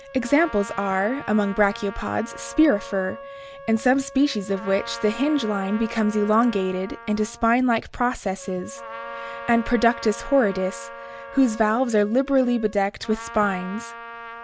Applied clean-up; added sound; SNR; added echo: none; Trumpet + Wind instrument, woodwind instrument; 14 dB; none.